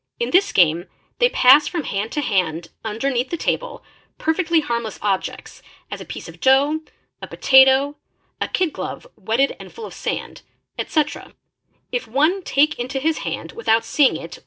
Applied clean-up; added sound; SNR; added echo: none; none; none; none.